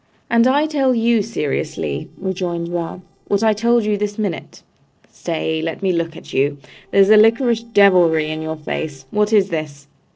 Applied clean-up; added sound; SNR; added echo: neural separator model SepFormer DNS4.